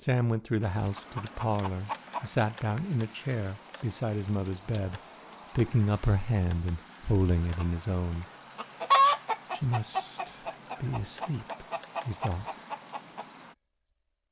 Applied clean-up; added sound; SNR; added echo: none; Chicken, rooster; 5 dB; none.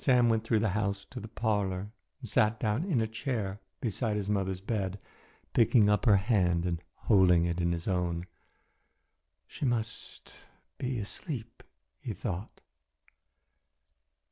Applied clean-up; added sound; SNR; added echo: none; none; none; none.